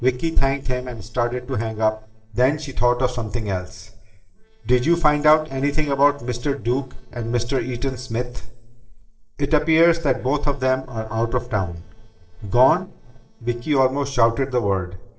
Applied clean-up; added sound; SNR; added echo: neural separator model SepFormer DNS4.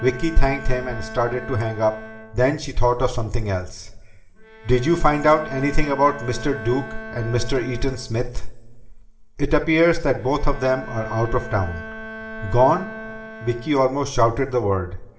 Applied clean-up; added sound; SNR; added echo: none; Bowed string instrument; 16 dB; reverberation time 1.2 s.